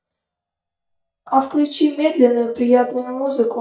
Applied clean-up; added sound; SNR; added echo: neural mask model DeepFilterNet 3.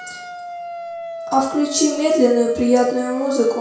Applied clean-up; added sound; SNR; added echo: none; Siren; 12 dB; reverberation time 0.6 s.